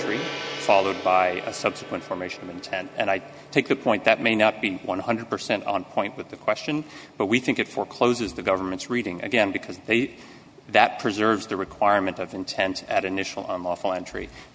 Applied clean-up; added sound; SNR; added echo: none; Gong; 17 dB; none.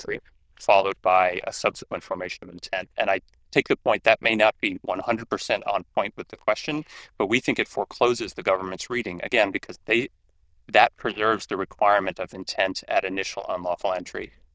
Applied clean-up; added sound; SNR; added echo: neural diffusion model UNIVERSE++.